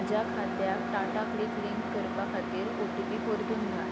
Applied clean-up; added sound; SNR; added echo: none; Wind instrument, woodwind instrument + Truck; -1 dB; none.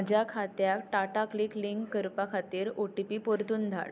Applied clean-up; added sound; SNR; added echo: none; none; none; none.